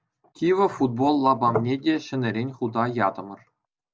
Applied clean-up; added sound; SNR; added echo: none; none; none; none.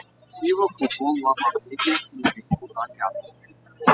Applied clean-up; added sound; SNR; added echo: classical method spectral subtraction.